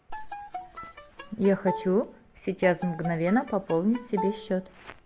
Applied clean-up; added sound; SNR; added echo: none; Bowed string instrument; 12 dB; none.